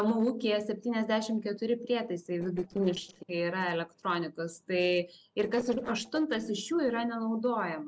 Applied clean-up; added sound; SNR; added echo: neural separator model SepFormer DNS4.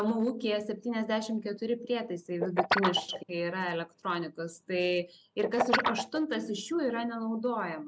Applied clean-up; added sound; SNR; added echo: none; Guitar; 2 dB; none.